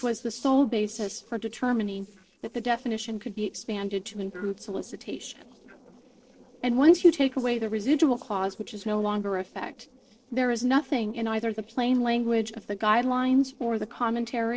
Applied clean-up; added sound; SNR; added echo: neural separator model SepFormer DNS4.